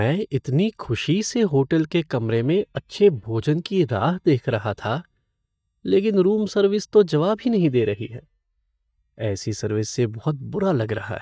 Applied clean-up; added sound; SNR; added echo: neural mask model DeepFilterNet 3.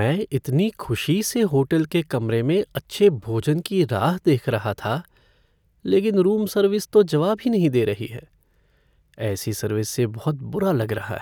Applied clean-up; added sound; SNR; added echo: none; none; none; none.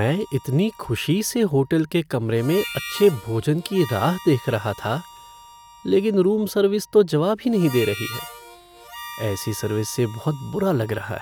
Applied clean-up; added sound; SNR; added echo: none; Harmonica; 17 dB; none.